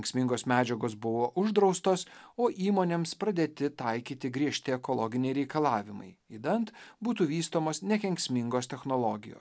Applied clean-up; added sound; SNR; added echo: none; none; none; none.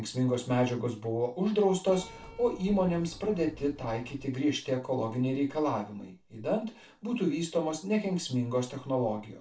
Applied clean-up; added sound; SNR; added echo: none; Keyboard (musical); 17 dB; reverberation time 0.2 s.